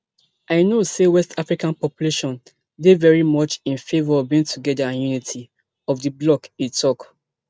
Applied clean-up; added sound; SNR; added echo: none; none; none; none.